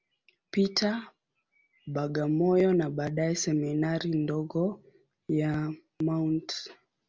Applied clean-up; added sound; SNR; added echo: none; none; none; none.